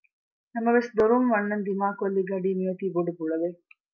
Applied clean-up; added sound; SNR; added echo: none; none; none; none.